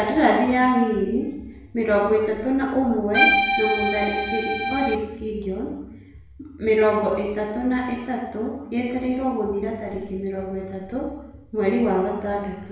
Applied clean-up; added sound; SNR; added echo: none; Accordion; -1 dB; reverberation time 0.9 s.